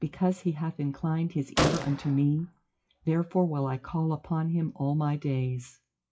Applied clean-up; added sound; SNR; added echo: classical method WPE with log-MMSE.